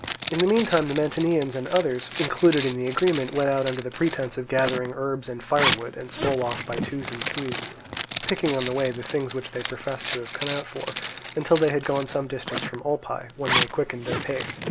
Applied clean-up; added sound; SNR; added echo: none; Zipper (clothing); 4 dB; none.